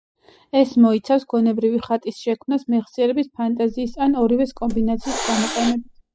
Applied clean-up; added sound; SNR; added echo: classical method spectral subtraction.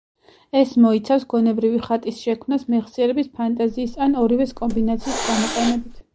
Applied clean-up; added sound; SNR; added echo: none; Hiss; 8 dB; none.